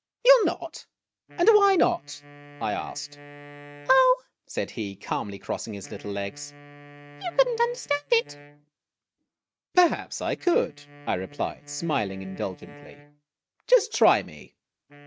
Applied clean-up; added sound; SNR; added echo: neural mask model RNNoise.